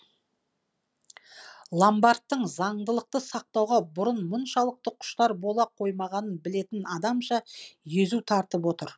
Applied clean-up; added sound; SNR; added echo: none; none; none; none.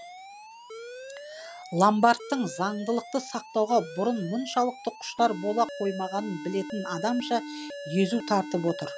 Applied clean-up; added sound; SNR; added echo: none; Alarm; 12 dB; none.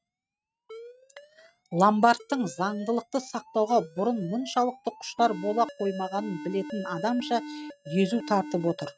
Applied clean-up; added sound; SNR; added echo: neural mask model RNNoise.